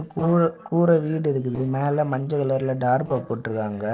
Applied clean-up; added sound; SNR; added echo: neural separator model SepFormer DNS4.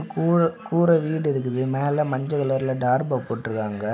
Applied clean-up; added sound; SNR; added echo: none; none; none; none.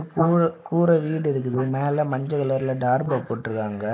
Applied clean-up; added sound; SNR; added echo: neural mask model Resemble Enhance denoiser.